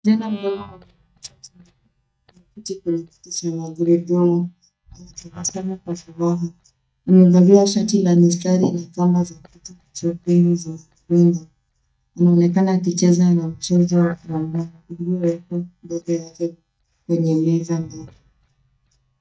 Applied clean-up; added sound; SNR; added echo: neural mask model DeepFilterNet 3.